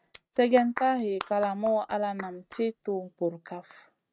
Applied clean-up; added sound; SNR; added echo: neural mask model RNNoise.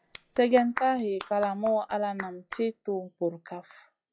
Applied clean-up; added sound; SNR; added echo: classical method log-MMSE.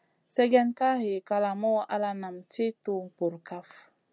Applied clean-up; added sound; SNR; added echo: none; none; none; none.